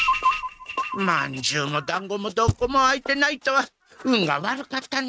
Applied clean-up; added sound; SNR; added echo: neural mask model RNNoise.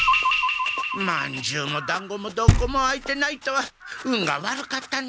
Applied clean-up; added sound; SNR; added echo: none; Knock; 4 dB; none.